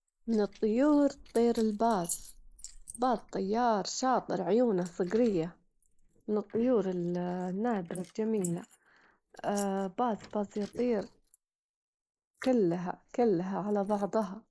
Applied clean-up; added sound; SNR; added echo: neural mask model Resemble Enhance denoiser.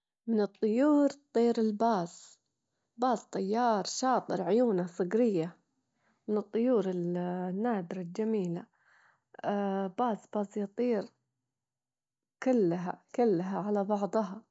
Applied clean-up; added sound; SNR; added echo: none; none; none; none.